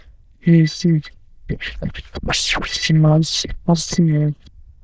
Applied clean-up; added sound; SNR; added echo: neural diffusion model UNIVERSE++.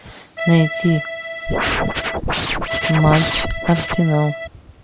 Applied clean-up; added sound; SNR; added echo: none; Accordion + Scratching (performance technique); 2 dB; none.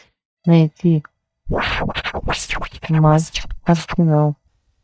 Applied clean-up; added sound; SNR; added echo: neural mask model DeepFilterNet 3.